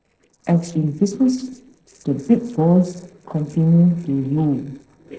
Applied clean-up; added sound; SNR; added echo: neural separator model SepFormer DNS4.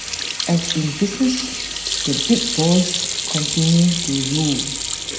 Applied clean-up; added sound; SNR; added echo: none; Sink (filling or washing) / Hands; 3 dB; reverberation time 0.9 s.